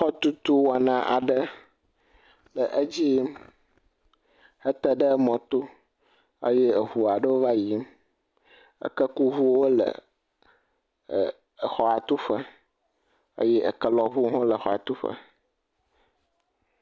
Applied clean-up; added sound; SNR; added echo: none; none; none; none.